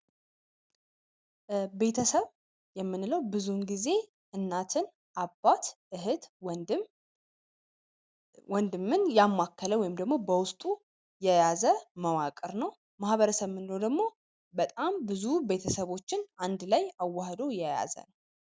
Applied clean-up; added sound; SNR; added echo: none; none; none; none.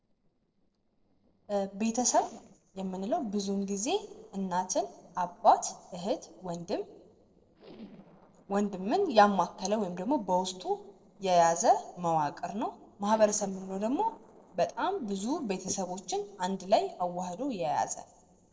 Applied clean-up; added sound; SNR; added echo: neural separator model SepFormer DNS4.